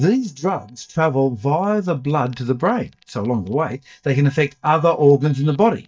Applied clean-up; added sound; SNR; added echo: neural mask model DeepFilterNet 3.